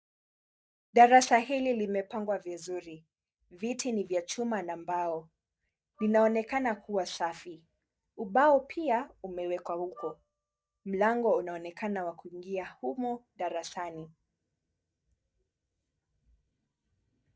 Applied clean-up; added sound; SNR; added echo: neural mask model DeepFilterNet 3.